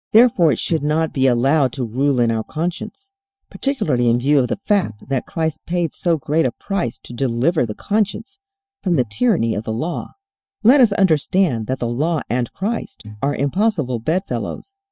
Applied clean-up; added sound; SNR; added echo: neural mask model DeepFilterNet 3.